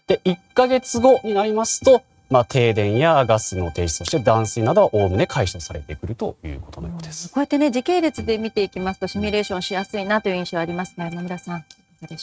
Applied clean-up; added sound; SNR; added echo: neural mask model RNNoise.